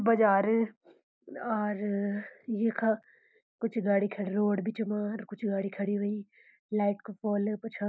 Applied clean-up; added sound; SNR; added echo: none; none; none; none.